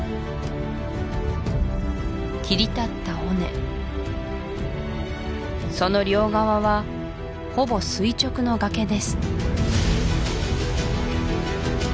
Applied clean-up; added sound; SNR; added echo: none; none; none; none.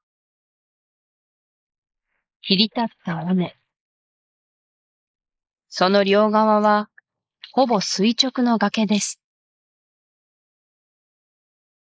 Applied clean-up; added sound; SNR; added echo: neural mask model Resemble Enhance denoiser.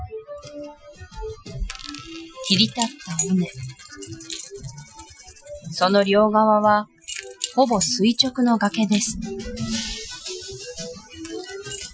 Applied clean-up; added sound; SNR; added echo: classical method Wiener filter.